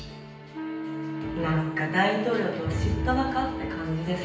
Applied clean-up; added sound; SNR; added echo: none; Wind instrument, woodwind instrument; 8 dB; reverberation time 0.9 s.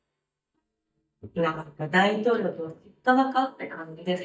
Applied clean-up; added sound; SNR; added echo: neural mask model DeepFilterNet 3.